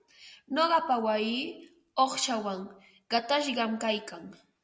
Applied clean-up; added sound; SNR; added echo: none; none; none; none.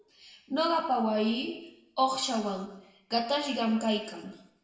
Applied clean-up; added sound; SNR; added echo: none; none; none; reverberation time 0.8 s.